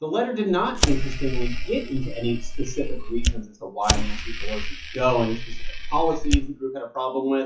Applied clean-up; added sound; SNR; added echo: classical method WPE with log-MMSE.